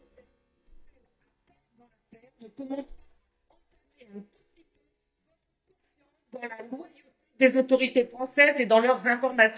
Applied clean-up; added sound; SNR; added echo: neural mask model DeepFilterNet 3.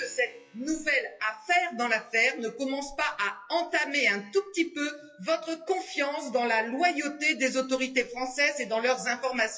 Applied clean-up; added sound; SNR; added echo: classical method WPE with log-MMSE.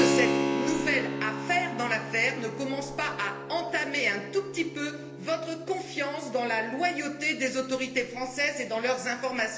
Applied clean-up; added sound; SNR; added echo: none; Keyboard (musical); 4 dB; reverberation time 1.4 s.